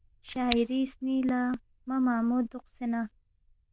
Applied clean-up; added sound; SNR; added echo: neural diffusion model UNIVERSE++.